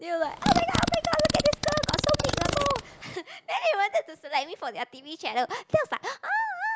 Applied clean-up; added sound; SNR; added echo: none; Fart; 0 dB; none.